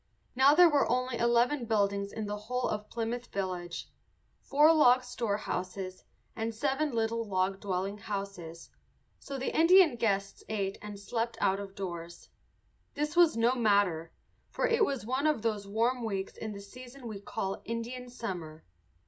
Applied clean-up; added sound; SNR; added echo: none; none; none; none.